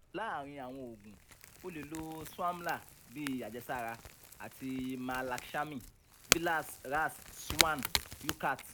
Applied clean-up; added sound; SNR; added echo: none; Crack / Crackle; 1 dB; none.